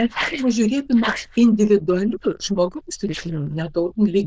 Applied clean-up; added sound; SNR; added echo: neural diffusion model UNIVERSE++.